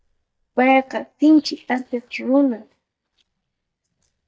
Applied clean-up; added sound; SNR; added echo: neural mask model DeepFilterNet 3.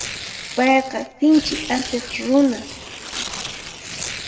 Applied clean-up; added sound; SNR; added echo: none; Tearing; 10 dB; reverberation time 1.1 s.